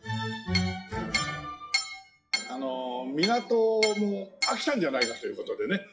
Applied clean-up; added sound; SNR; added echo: classical method WPE with log-MMSE.